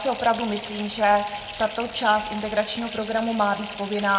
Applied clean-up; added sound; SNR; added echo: none; Fill (with liquid) / Bathtub (filling or washing); 13 dB; reverberation time 0.8 s.